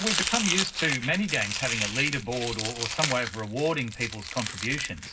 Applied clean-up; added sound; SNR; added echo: none; Domestic sounds, home sounds; 2 dB; reverberation time 0.4 s.